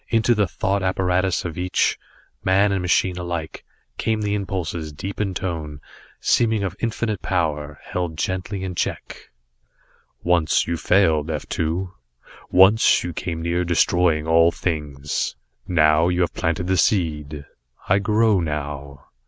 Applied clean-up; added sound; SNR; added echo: none; none; none; none.